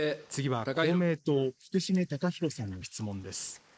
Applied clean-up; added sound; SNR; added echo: neural mask model Resemble Enhance denoiser.